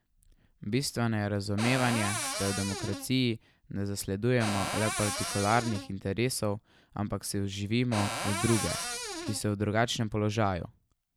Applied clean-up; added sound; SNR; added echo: none; Cupboard open or close; 4 dB; none.